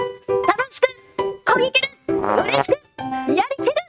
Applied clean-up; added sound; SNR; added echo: neural mask model RNNoise.